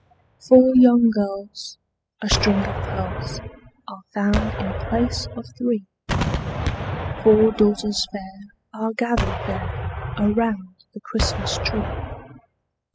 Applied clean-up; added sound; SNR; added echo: classical method spectral subtraction.